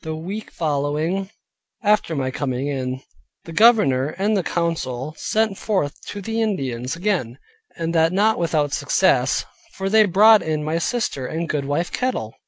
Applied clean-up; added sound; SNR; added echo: none; none; none; none.